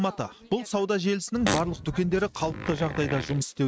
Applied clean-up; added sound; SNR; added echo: neural mask model RNNoise.